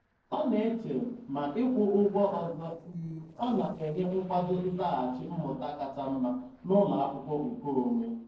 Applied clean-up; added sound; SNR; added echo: neural separator model SepFormer DNS4.